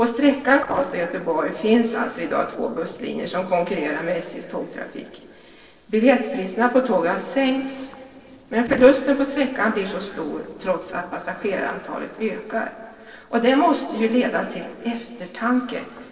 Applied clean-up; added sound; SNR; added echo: neural separator model SepFormer DNS4.